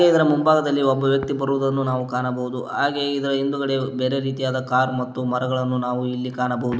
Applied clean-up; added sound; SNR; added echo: none; none; none; none.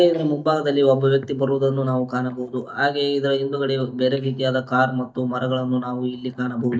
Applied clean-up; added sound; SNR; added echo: neural mask model DeepFilterNet 3.